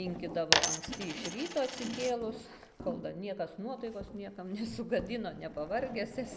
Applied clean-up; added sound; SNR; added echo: none; Coin (dropping); -3 dB; none.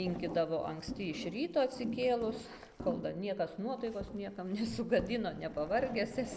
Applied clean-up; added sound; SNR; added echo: none; none; none; none.